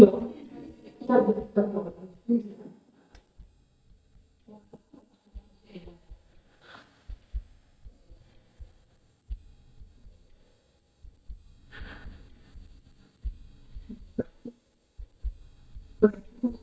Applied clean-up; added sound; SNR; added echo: neural mask model DeepFilterNet 3.